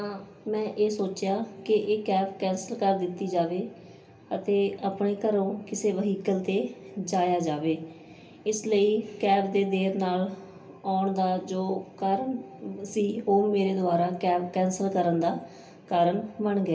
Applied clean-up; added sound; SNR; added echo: none; none; none; reverberation time 0.3 s.